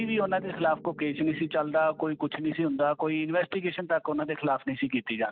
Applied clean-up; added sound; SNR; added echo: neural mask model RNNoise.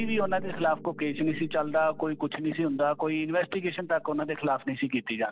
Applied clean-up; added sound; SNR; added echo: none; Piano; 13 dB; none.